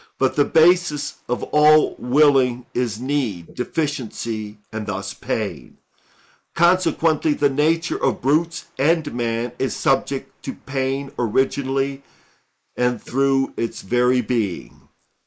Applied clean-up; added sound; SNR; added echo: neural mask model Resemble Enhance denoiser.